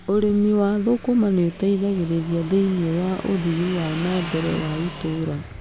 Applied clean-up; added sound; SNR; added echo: none; Motorcycle / Engine; 14 dB; none.